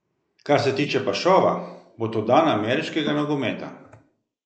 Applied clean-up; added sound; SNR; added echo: neural mask model Resemble Enhance denoiser.